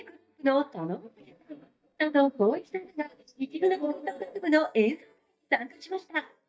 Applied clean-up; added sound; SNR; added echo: neural mask model DeepFilterNet 3.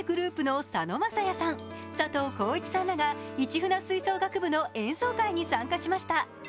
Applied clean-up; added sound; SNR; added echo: none; none; none; none.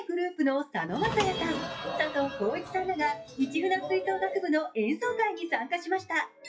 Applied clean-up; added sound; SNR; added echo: classical method WPE with log-MMSE.